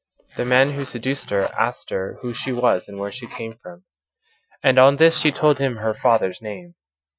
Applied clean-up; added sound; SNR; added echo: classical method Wiener filter.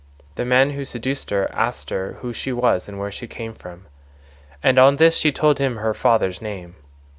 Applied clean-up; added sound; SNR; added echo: none; none; none; none.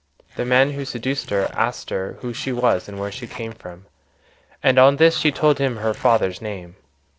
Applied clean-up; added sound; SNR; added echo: neural separator model SepFormer DNS4.